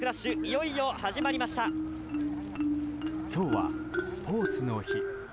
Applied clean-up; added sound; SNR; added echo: none; Marimba, xylophone; 0 dB; none.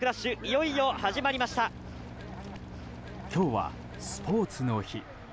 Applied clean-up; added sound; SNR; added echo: none; none; none; none.